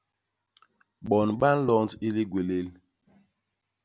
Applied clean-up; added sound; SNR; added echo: none; none; none; none.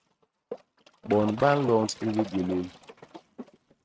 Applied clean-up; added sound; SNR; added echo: neural mask model RNNoise.